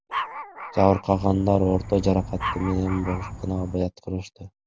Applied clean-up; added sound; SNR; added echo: none; Insect + Dog; 9 dB; none.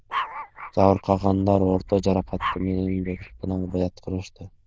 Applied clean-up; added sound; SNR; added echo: neural diffusion model UNIVERSE++.